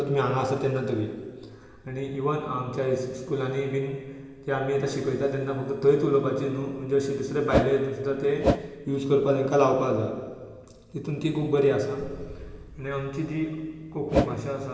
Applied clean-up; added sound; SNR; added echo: none; Whoosh, swoosh, swish; -1 dB; reverberation time 2.0 s.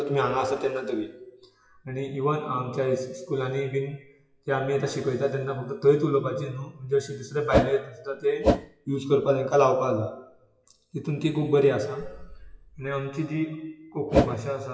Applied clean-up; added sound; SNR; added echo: classical method WPE with log-MMSE.